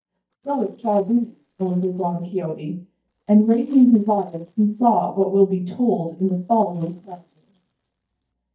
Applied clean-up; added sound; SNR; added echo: neural mask model DeepFilterNet 3.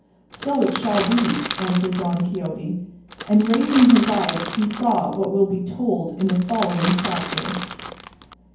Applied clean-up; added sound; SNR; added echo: none; Crackle / Crushing; 8 dB; reverberation time 0.9 s.